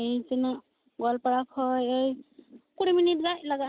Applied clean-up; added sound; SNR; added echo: none; none; none; none.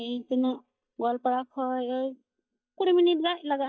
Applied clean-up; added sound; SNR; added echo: neural mask model DeepFilterNet 3.